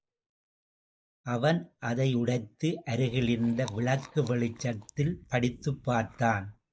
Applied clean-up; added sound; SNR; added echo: neural mask model DeepFilterNet 3.